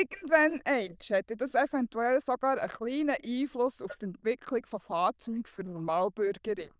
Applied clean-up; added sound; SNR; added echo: neural diffusion model UNIVERSE++.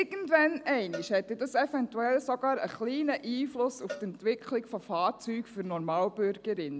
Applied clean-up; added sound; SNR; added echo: none; Cowbell; 20 dB; none.